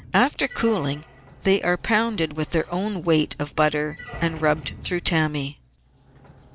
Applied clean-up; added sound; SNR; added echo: none; Squeak + Sliding door; 18 dB; none.